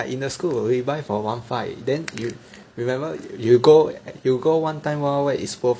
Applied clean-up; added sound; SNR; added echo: none; none; none; none.